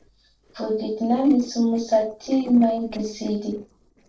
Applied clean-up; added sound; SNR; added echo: neural separator model SepFormer DNS4.